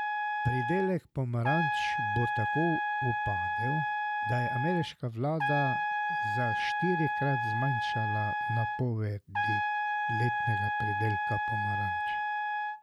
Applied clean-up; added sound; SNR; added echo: none; Trumpet; -2 dB; none.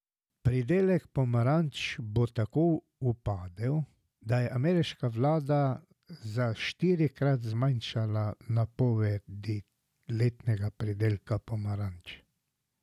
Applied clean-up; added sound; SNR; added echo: none; none; none; none.